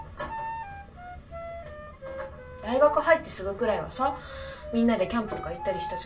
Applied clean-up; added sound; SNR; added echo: none; Wind instrument, woodwind instrument; 11 dB; reverberation time 0.2 s.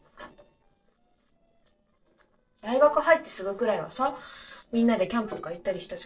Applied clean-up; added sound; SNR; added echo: neural separator model SepFormer DNS4.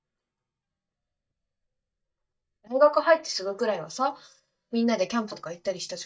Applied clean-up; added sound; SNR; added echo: neural mask model DeepFilterNet 3.